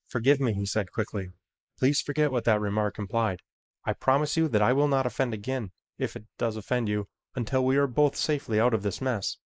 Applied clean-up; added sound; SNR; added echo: neural mask model Resemble Enhance denoiser.